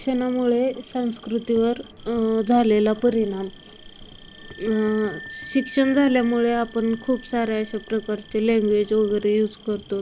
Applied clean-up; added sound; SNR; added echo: none; Insect + Wind instrument, woodwind instrument; 20 dB; none.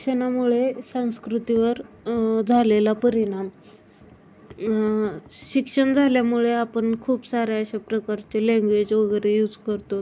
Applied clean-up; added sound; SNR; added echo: none; none; none; none.